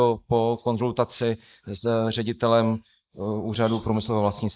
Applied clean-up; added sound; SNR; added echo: neural mask model Resemble Enhance denoiser.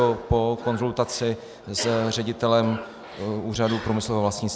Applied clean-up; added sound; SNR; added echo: none; Cough; 15 dB; none.